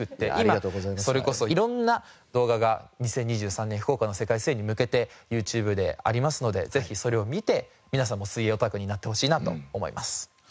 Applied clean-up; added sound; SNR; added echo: none; none; none; none.